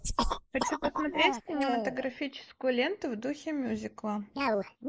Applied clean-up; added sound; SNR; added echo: neural mask model Resemble Enhance denoiser.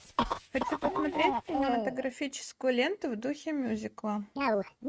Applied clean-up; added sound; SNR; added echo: neural mask model RNNoise.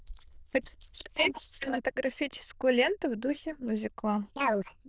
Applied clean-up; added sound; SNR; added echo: neural diffusion model UNIVERSE++.